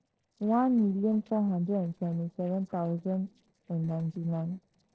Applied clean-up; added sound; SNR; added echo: neural separator model SepFormer DNS4.